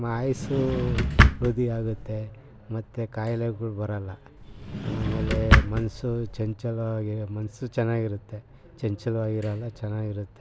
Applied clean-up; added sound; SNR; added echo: none; Drawer open or close; -4 dB; none.